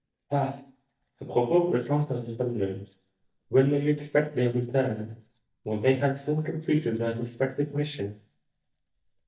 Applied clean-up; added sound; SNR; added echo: neural mask model DeepFilterNet 3.